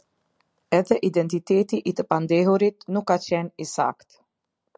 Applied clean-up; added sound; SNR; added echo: none; none; none; none.